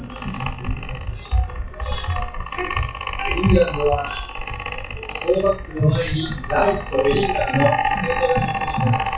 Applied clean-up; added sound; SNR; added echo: classical method WPE with log-MMSE.